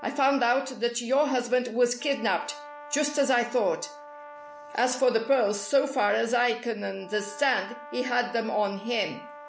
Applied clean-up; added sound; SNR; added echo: none; Brass instrument; 18 dB; none.